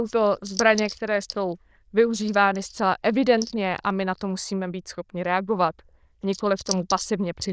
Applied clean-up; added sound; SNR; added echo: neural diffusion model UNIVERSE++.